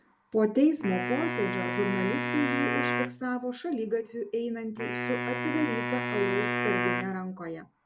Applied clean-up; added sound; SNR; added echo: none; Wind instrument, woodwind instrument; 2 dB; none.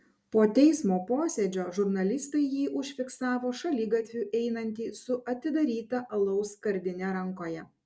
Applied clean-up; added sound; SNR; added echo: none; none; none; none.